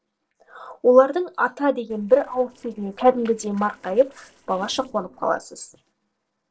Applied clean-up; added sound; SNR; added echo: neural separator model SepFormer DNS4.